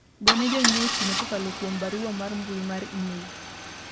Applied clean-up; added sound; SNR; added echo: none; Idling / Engine starting / Car; -1 dB; none.